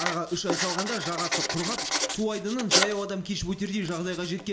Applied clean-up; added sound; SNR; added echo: none; Writing; 1 dB; reverberation time 2.0 s.